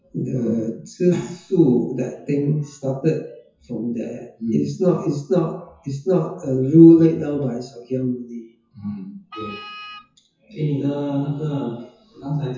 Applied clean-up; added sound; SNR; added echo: classical method WPE with log-MMSE.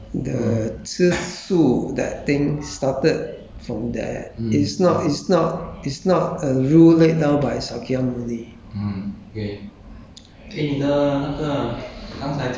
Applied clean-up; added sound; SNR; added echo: none; none; none; none.